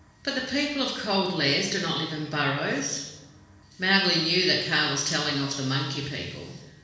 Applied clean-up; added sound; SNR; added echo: none; none; none; reverberation time 1.1 s.